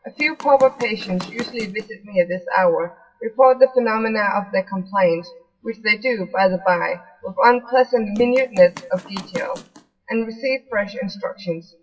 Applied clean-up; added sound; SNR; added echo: classical method WPE with log-MMSE.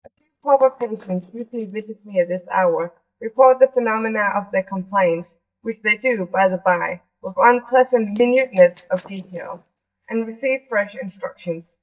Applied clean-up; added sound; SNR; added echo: neural mask model DeepFilterNet 3.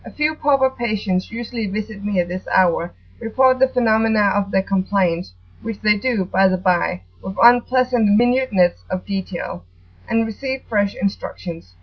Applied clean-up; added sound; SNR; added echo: none; none; none; none.